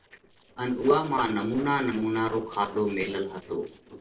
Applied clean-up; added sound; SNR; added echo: neural separator model SepFormer DNS4.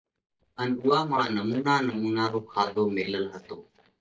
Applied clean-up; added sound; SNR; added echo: neural mask model DeepFilterNet 3.